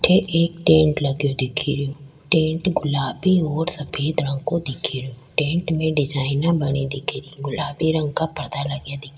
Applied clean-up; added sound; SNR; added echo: none; none; none; reverberation time 0.3 s.